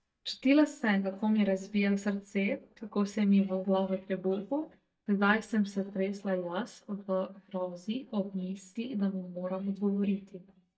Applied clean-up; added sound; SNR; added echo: neural mask model DeepFilterNet 3.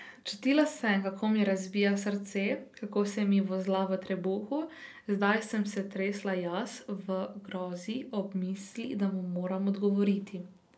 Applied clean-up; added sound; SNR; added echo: none; none; none; none.